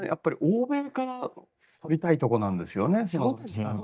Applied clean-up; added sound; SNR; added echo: neural mask model DeepFilterNet 3.